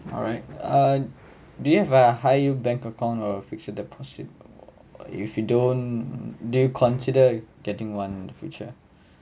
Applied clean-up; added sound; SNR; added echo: none; none; none; none.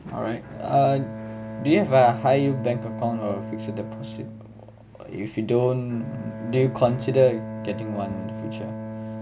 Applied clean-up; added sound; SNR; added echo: none; Bowed string instrument; 10 dB; none.